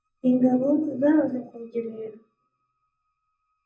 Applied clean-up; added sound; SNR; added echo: neural mask model DeepFilterNet 3.